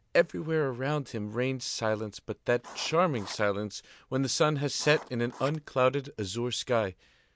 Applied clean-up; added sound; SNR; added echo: none; Writing; 18 dB; none.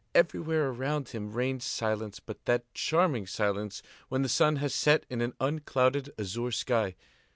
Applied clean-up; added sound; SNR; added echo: none; none; none; none.